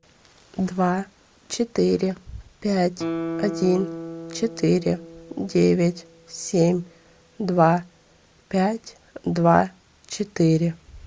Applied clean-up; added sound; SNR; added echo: none; Guitar; 14 dB; none.